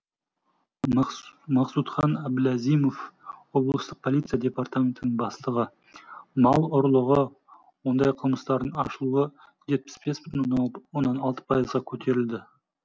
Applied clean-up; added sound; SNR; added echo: none; none; none; none.